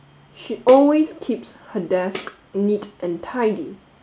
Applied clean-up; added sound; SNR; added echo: none; Tambourine; 11 dB; none.